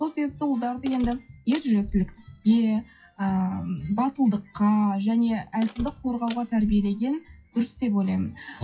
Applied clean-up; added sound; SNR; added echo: classical method WPE with log-MMSE.